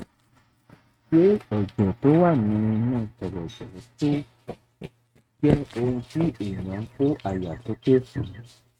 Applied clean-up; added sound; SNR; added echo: neural mask model RNNoise.